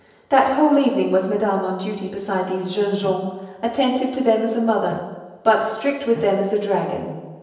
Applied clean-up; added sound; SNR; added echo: none; Bowed string instrument; 20 dB; reverberation time 1.0 s.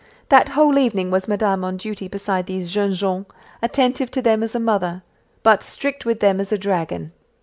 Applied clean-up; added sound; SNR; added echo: none; none; none; none.